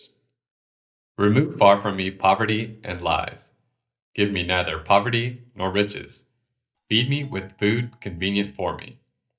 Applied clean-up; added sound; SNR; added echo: neural mask model DeepFilterNet 3.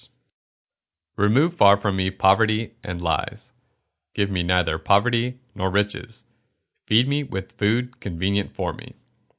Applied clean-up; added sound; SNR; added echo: none; none; none; none.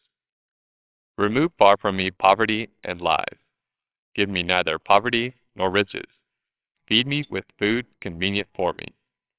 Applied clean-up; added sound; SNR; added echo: neural separator model SepFormer WHAMR!.